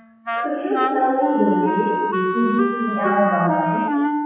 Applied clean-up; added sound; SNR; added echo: classical method WPE with log-MMSE.